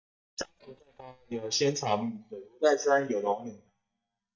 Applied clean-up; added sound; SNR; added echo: neural mask model DeepFilterNet 3.